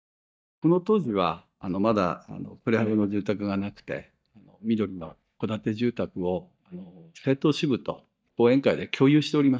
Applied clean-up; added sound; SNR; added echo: neural mask model DeepFilterNet 3.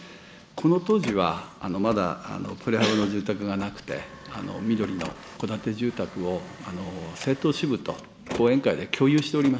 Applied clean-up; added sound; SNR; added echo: none; Printer; 17 dB; none.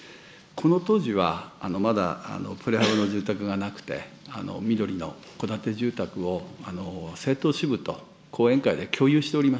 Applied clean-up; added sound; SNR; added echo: none; none; none; none.